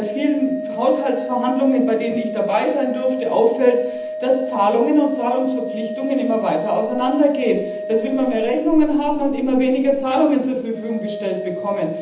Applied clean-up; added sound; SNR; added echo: none; Organ; 9 dB; reverberation time 0.8 s.